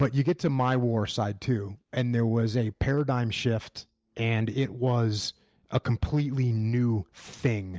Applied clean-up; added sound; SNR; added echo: none; none; none; none.